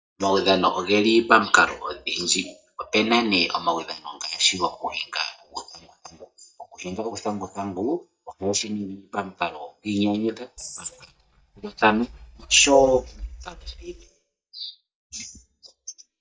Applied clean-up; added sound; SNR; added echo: neural mask model DeepFilterNet 3.